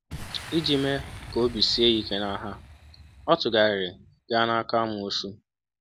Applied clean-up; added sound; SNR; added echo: none; Boom; 17 dB; none.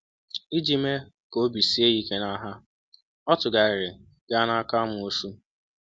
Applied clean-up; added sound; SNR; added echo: none; none; none; none.